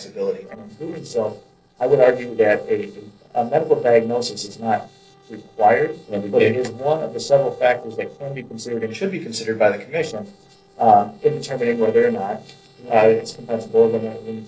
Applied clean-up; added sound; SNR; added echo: neural separator model SepFormer DNS4.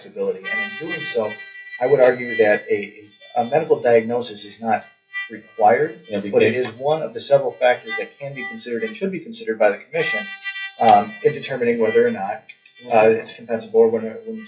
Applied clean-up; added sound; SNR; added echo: classical method WPE with log-MMSE.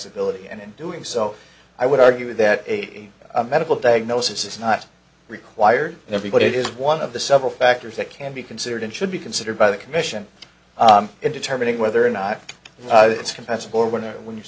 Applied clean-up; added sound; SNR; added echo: none; none; none; none.